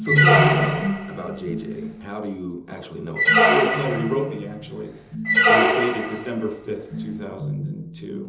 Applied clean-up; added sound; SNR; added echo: none; Squeak; -4 dB; reverberation time 1.2 s.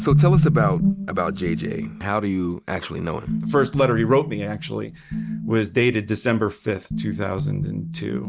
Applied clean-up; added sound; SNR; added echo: none; none; none; none.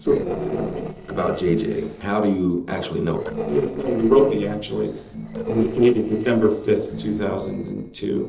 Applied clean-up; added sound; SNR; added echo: neural separator model SepFormer DNS4.